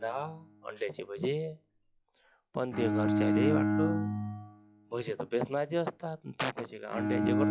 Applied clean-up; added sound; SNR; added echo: classical method log-MMSE.